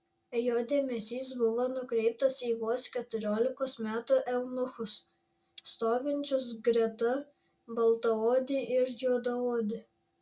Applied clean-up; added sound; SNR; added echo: none; none; none; none.